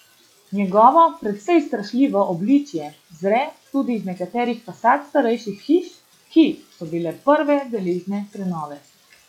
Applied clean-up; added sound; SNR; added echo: classical method log-MMSE.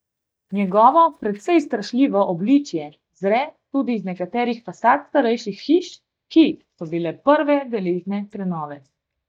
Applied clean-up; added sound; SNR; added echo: neural mask model DeepFilterNet 3.